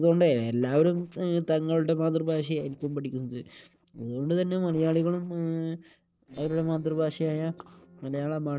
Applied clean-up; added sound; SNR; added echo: neural separator model SepFormer DNS4.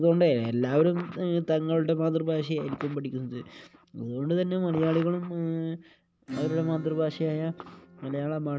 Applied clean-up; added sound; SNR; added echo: none; Acoustic guitar / Strum; 19 dB; none.